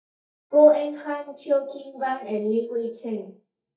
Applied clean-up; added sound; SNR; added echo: neural mask model DeepFilterNet 3.